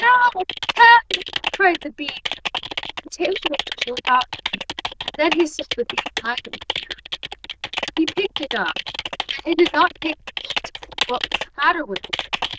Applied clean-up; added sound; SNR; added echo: neural diffusion model UNIVERSE++.